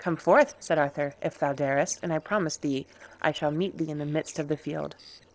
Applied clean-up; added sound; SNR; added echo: neural separator model SepFormer DNS4.